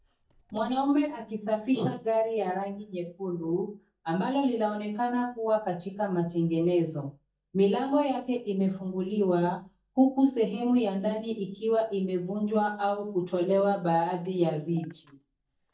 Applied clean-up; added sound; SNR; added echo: neural mask model DeepFilterNet 3.